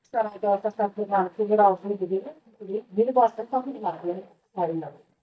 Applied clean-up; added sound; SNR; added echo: neural mask model DeepFilterNet 3.